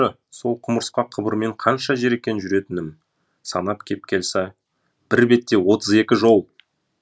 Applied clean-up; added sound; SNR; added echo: none; none; none; none.